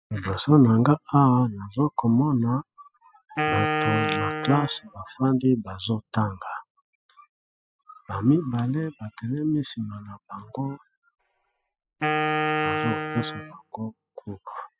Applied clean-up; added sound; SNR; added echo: classical method spectral subtraction.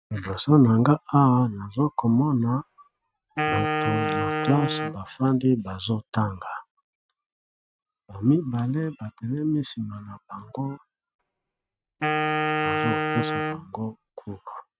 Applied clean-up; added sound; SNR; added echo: neural mask model RNNoise.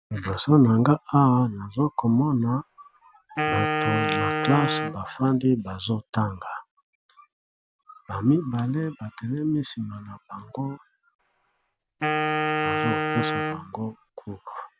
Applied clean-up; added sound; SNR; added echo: none; Wind instrument, woodwind instrument; 2 dB; none.